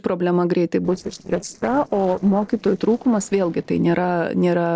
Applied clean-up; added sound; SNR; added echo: neural separator model SepFormer DNS4.